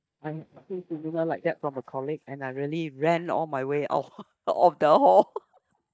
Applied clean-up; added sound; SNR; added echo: neural mask model DeepFilterNet 3.